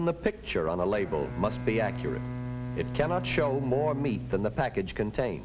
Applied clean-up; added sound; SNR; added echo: none; Bowed string instrument; 8 dB; none.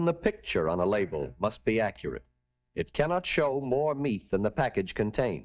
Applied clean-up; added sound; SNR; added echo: neural mask model DeepFilterNet 3.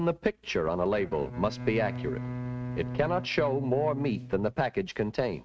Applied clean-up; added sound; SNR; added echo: neural mask model RNNoise.